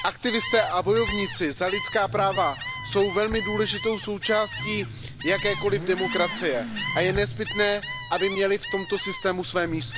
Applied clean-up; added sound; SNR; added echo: none; Motorcycle / Accelerating, revving, vroom + Gull, seagull; 7 dB; none.